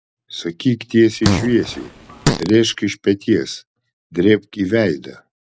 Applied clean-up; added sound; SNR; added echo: none; Fart; 2 dB; none.